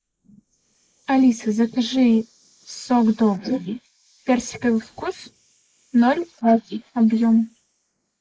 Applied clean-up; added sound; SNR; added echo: neural mask model Resemble Enhance denoiser.